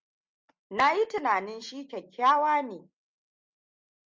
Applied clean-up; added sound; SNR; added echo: none; none; none; none.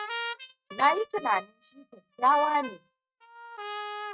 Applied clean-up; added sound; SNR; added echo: neural mask model RNNoise.